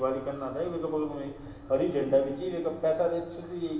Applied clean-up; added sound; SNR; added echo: none; none; none; reverberation time 1.2 s.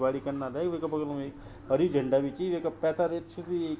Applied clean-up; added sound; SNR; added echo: none; none; none; none.